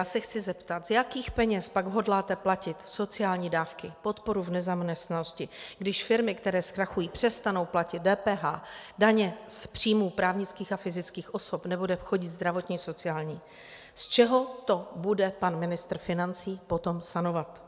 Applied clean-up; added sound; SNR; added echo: none; none; none; none.